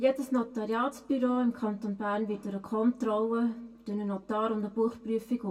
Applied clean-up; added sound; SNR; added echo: none; none; none; reverberation time 0.1 s.